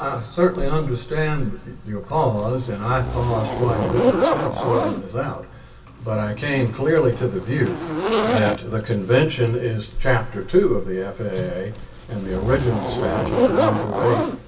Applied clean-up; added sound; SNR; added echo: none; Zipper (clothing); 3 dB; reverberation time 0.2 s.